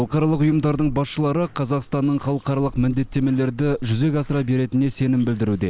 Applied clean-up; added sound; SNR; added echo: none; Bathtub (filling or washing); 17 dB; none.